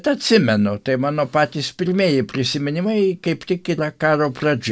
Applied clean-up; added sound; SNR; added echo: none; none; none; none.